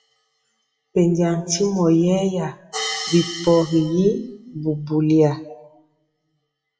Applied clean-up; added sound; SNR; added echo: classical method WPE with log-MMSE.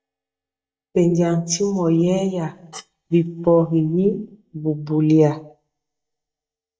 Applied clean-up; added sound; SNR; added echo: neural mask model DeepFilterNet 3.